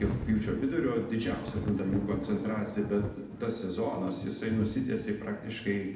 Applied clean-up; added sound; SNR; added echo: none; Thunder / Rain; 7 dB; reverberation time 0.8 s.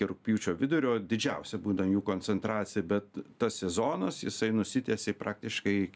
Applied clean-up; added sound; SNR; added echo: none; none; none; none.